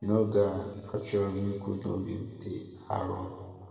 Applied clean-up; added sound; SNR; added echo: neural separator model SepFormer DNS4.